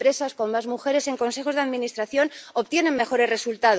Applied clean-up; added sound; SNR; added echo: none; none; none; none.